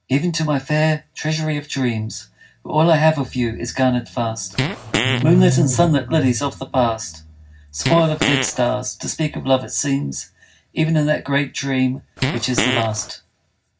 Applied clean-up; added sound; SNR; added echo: none; Fart; 3 dB; reverberation time 0.4 s.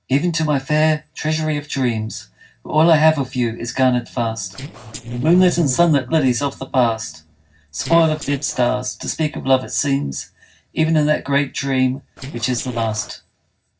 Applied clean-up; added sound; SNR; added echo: neural separator model SepFormer DNS4.